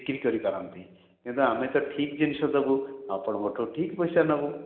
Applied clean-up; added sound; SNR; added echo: none; none; none; none.